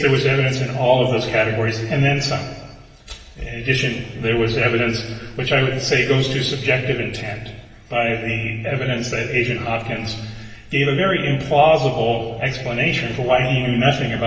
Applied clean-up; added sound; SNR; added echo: none; none; none; reverberation time 1.4 s.